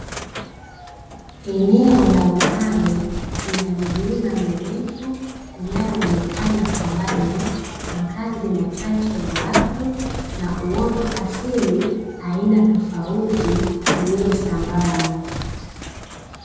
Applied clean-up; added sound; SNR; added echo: none; Bird; 6 dB; reverberation time 1.1 s.